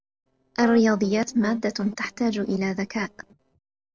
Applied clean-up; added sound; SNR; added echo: neural separator model SepFormer DNS4.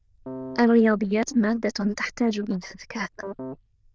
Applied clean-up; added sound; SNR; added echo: neural diffusion model UNIVERSE++.